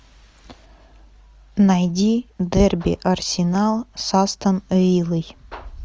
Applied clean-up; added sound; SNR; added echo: none; none; none; none.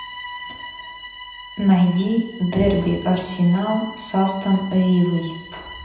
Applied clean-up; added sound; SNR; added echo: none; Bowed string instrument; 16 dB; reverberation time 0.8 s.